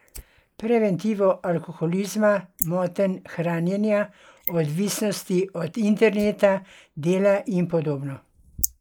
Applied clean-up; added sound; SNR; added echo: neural mask model Resemble Enhance denoiser.